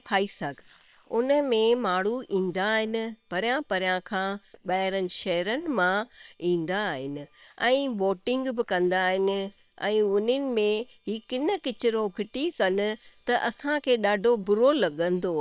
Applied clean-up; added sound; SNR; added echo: neural separator model SepFormer WHAM!.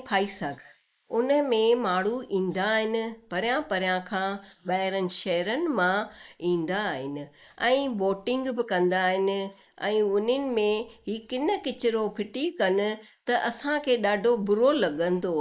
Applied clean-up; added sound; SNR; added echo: neural mask model Resemble Enhance denoiser.